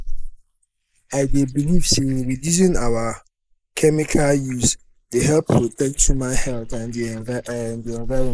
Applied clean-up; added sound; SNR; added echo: neural mask model Resemble Enhance denoiser.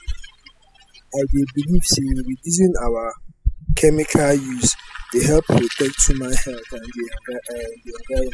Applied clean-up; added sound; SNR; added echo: classical method spectral subtraction.